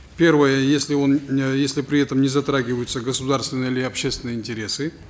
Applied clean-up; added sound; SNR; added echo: none; none; none; none.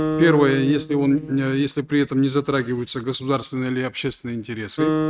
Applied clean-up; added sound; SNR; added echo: neural mask model RNNoise.